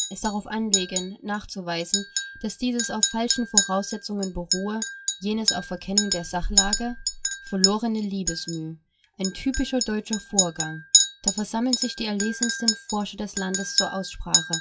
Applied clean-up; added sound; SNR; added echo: classical method log-MMSE.